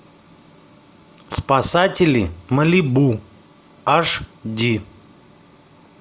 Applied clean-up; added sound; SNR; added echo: none; none; none; none.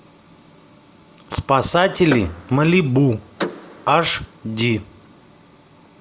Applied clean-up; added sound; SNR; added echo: none; Door / Car; 13 dB; none.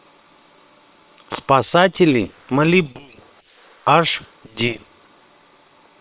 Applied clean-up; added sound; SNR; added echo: neural separator model SepFormer WHAM!.